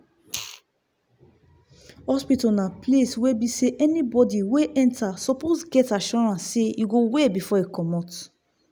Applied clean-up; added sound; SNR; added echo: none; none; none; none.